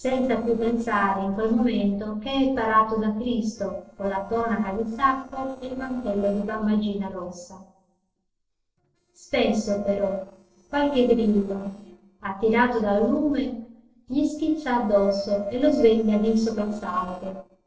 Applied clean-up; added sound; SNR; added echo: neural separator model SepFormer DNS4.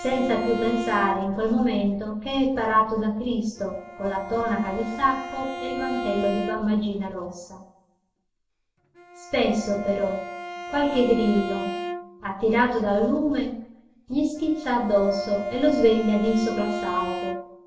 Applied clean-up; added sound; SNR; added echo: none; Bowed string instrument; 11 dB; reverberation time 0.6 s.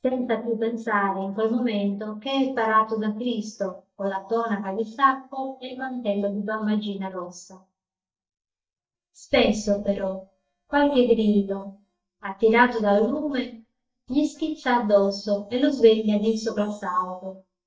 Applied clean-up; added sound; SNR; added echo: neural mask model DeepFilterNet 3.